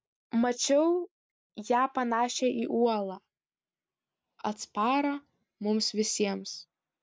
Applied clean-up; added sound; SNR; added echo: none; none; none; none.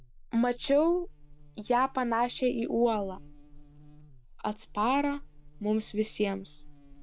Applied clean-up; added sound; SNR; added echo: none; Buzz; 17 dB; none.